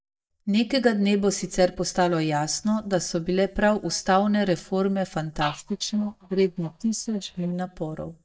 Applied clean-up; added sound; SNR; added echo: neural mask model DeepFilterNet 3.